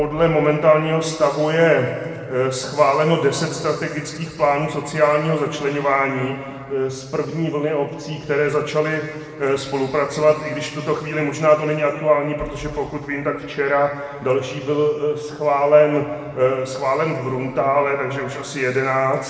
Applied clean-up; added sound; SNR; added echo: none; none; none; reverberation time 2.0 s.